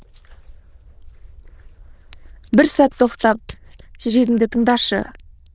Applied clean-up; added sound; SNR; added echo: neural diffusion model UNIVERSE++.